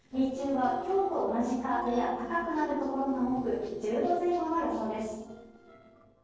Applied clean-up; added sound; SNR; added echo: neural separator model SepFormer DNS4.